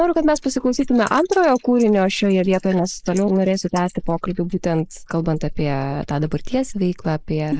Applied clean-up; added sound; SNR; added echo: neural mask model Resemble Enhance denoiser.